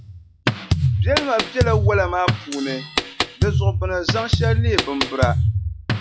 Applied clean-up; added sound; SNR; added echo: classical method log-MMSE.